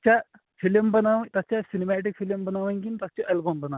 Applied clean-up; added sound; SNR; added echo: none; none; none; none.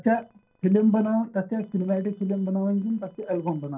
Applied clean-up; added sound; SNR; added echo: neural separator model SepFormer DNS4.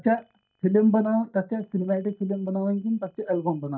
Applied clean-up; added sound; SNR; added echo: neural mask model DeepFilterNet 3.